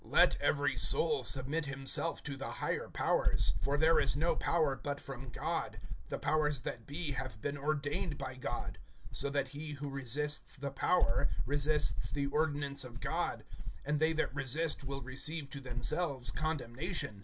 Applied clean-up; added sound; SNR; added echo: none; Insect; -1 dB; none.